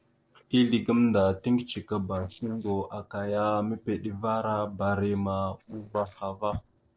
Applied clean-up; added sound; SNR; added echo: neural separator model SepFormer DNS4.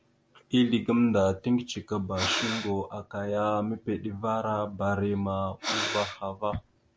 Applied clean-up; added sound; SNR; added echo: none; Breathing; 5 dB; none.